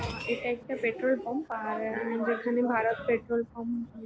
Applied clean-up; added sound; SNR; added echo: none; Rain; 18 dB; none.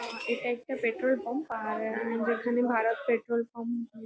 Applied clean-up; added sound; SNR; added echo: none; none; none; none.